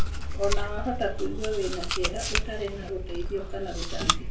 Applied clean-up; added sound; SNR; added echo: none; Chewing, mastication; 3 dB; reverberation time 0.2 s.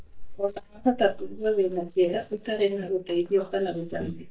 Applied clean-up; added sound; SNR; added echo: neural mask model DeepFilterNet 3.